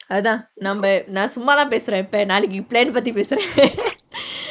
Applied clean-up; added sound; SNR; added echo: neural mask model Resemble Enhance denoiser.